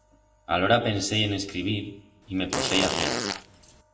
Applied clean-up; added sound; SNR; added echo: none; Fart; 2 dB; reverberation time 0.6 s.